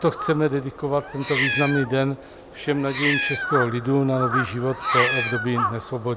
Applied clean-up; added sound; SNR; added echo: none; Crow + Meow; 3 dB; none.